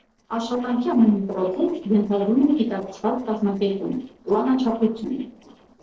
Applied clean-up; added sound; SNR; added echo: neural separator model SepFormer DNS4.